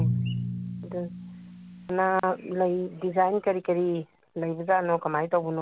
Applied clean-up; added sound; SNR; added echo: none; Drum; 8 dB; none.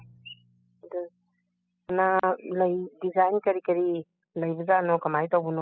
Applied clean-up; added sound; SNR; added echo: classical method spectral subtraction.